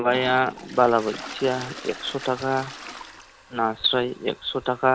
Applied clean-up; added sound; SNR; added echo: none; Toilet flush; 15 dB; none.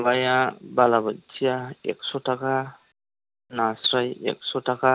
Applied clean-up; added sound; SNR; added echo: none; none; none; none.